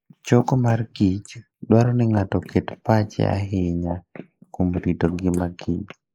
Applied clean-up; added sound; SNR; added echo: neural mask model Resemble Enhance denoiser.